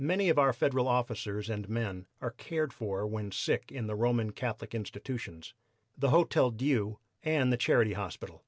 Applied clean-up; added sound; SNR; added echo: none; none; none; none.